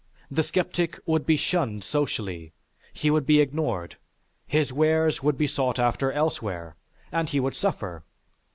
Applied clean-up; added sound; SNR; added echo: none; none; none; none.